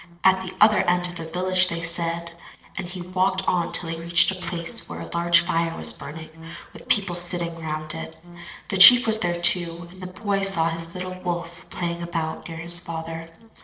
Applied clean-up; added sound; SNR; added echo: neural separator model SepFormer DNS4.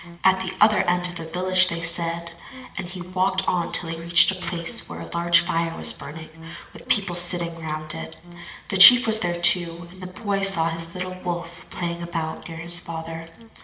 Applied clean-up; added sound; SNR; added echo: none; Musical instrument; 17 dB; reverberation time 1.5 s.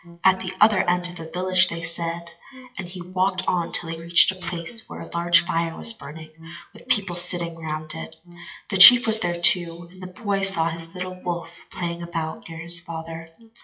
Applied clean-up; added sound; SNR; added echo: classical method WPE with log-MMSE.